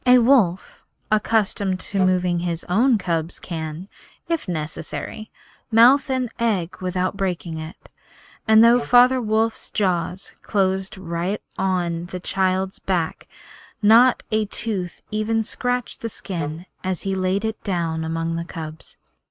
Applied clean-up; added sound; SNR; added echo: neural mask model RNNoise.